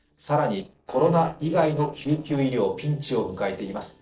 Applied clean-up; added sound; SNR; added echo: neural separator model SepFormer DNS4.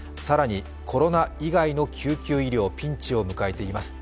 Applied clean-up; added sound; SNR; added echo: none; none; none; none.